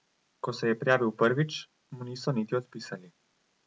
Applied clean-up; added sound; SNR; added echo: none; none; none; none.